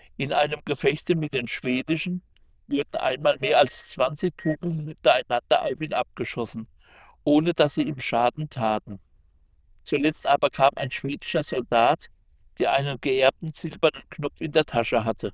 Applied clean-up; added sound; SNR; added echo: neural diffusion model UNIVERSE++.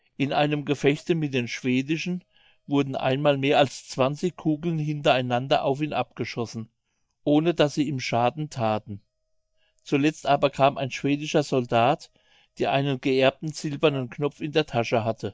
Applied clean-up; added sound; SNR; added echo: neural mask model DeepFilterNet 3.